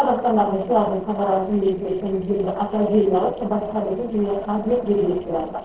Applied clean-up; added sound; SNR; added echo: neural separator model SepFormer DNS4.